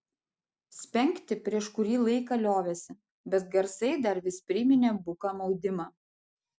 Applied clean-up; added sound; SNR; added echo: none; none; none; none.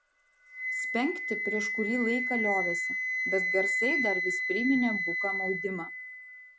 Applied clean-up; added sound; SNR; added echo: none; Wind instrument, woodwind instrument; -1 dB; none.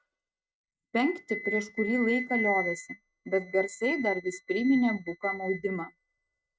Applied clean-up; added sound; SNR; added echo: neural mask model RNNoise.